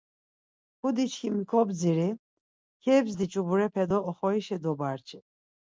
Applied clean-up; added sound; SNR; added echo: none; none; none; none.